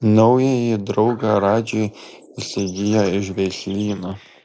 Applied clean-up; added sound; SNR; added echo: neural mask model Resemble Enhance denoiser.